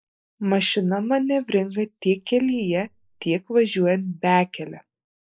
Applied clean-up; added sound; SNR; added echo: neural mask model Resemble Enhance denoiser.